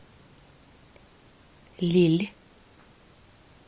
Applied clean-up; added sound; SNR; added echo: none; none; none; none.